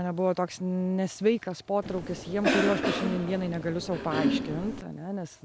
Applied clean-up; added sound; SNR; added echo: none; Cough; 1 dB; none.